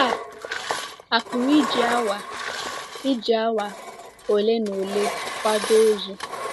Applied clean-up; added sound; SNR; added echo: none; Engine; 7 dB; none.